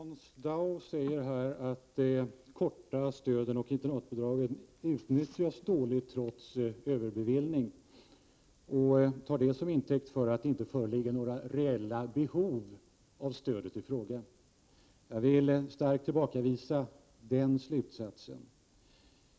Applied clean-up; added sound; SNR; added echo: none; none; none; none.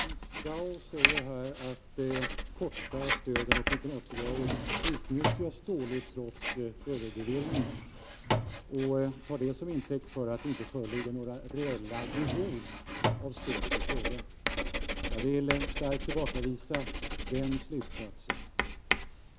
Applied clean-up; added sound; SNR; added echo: none; Writing + Drawer open or close; -1 dB; none.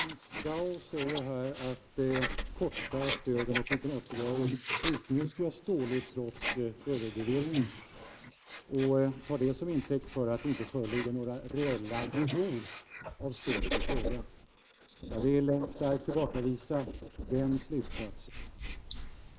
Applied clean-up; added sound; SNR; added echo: neural mask model Resemble Enhance denoiser.